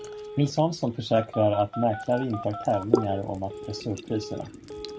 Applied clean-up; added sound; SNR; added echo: none; Telephone + Trickle, dribble / Sink (filling or washing); 7 dB; none.